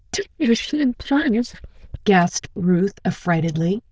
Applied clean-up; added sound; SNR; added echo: neural diffusion model UNIVERSE++.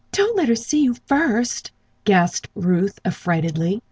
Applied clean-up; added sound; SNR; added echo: none; none; none; none.